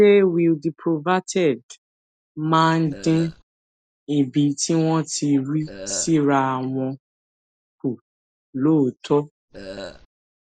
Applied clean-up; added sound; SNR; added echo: neural mask model Resemble Enhance denoiser.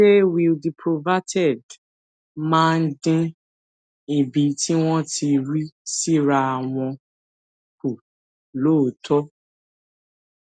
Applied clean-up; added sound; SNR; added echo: none; none; none; none.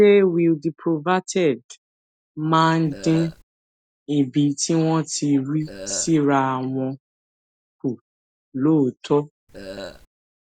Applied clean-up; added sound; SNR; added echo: neural mask model DeepFilterNet 3.